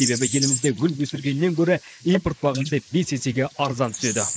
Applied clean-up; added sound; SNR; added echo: neural mask model Resemble Enhance denoiser.